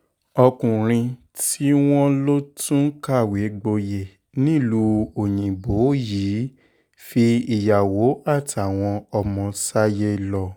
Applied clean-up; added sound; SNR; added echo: none; none; none; none.